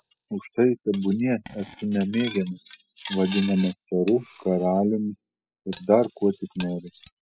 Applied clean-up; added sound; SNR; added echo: classical method spectral subtraction.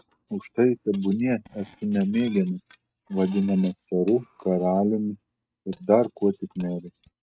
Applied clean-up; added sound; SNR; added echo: neural mask model RNNoise.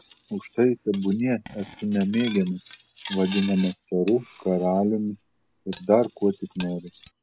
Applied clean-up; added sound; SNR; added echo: none; Cutlery, silverware; 18 dB; none.